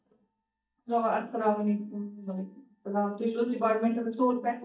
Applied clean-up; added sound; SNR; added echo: neural mask model DeepFilterNet 3.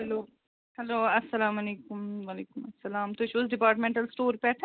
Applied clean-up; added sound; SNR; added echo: none; none; none; none.